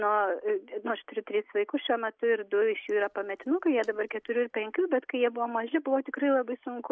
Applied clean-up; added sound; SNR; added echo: none; none; none; none.